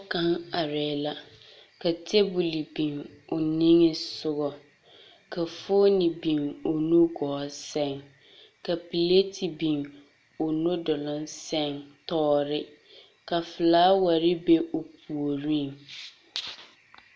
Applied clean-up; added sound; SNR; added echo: none; none; none; none.